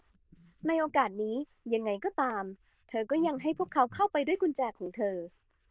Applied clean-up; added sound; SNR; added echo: neural diffusion model UNIVERSE++.